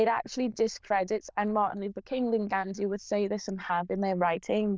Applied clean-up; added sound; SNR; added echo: neural diffusion model UNIVERSE++.